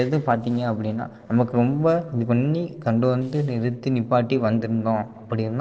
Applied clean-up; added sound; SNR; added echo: neural separator model SepFormer DNS4.